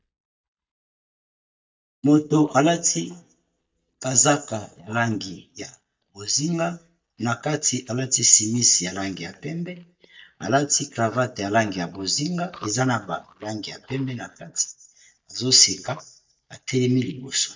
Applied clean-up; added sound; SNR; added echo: neural mask model DeepFilterNet 3.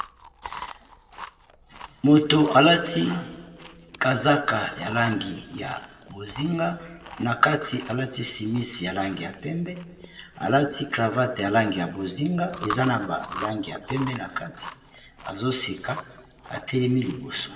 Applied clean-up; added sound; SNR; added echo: none; Chewing, mastication; 17 dB; reverberation time 1.4 s.